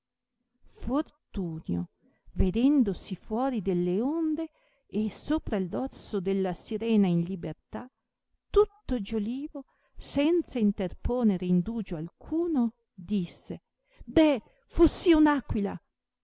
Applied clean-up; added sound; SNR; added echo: none; none; none; none.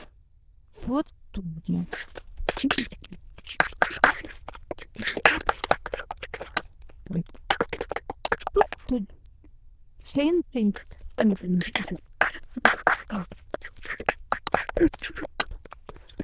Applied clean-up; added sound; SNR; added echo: neural diffusion model UNIVERSE++.